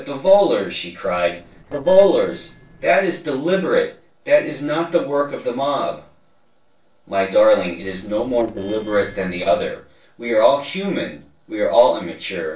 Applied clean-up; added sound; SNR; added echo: neural separator model SepFormer DNS4.